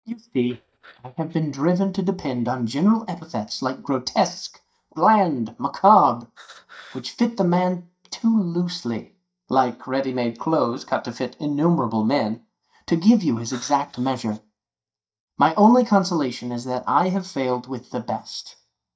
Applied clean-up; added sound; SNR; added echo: neural mask model DeepFilterNet 3.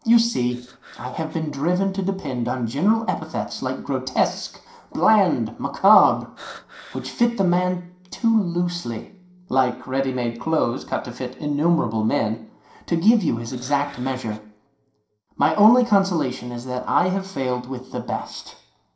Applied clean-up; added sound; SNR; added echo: neural separator model SepFormer DNS4.